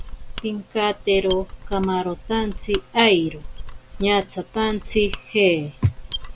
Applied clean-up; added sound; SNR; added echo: none; Mechanisms; 10 dB; none.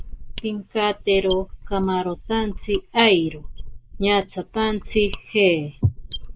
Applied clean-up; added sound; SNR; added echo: neural mask model Resemble Enhance denoiser.